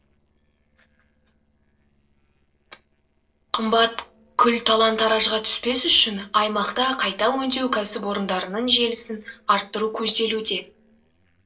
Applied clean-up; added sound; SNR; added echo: neural separator model SepFormer DNS4.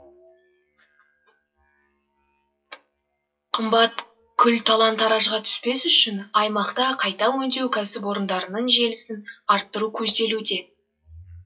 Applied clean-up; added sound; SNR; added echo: classical method WPE with log-MMSE.